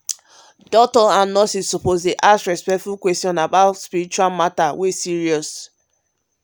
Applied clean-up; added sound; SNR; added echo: none; none; none; none.